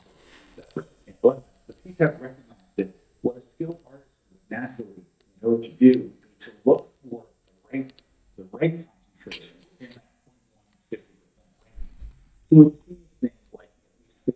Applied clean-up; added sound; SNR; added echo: neural mask model DeepFilterNet 3.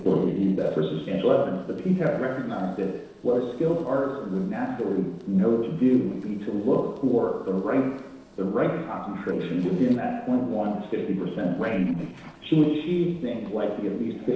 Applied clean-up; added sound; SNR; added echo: neural separator model SepFormer DNS4.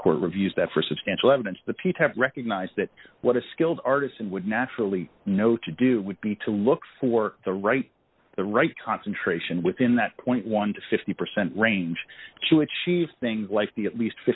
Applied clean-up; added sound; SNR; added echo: none; none; none; none.